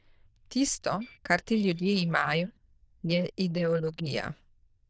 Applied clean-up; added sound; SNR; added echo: neural diffusion model UNIVERSE++.